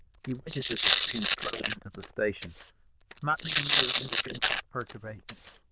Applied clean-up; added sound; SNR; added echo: neural diffusion model UNIVERSE++.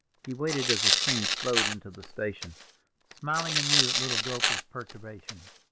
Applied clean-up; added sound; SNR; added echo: none; Tearing; -5 dB; none.